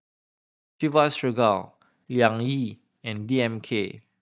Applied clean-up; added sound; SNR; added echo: neural mask model DeepFilterNet 3.